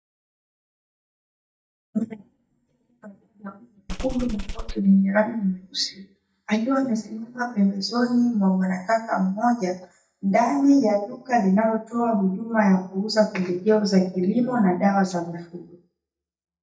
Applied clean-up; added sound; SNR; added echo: neural mask model DeepFilterNet 3.